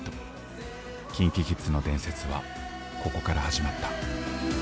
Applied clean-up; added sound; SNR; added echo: none; none; none; none.